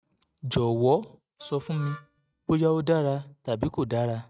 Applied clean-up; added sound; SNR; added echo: neural mask model RNNoise.